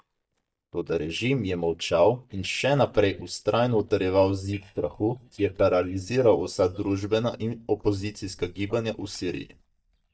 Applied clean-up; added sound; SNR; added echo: neural mask model DeepFilterNet 3.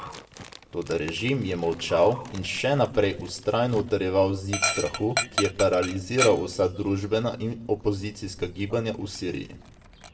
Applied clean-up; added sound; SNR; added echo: none; Dog; 9 dB; reverberation time 0.6 s.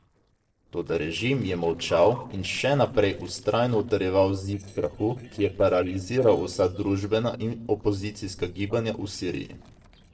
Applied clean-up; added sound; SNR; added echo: neural separator model SepFormer DNS4.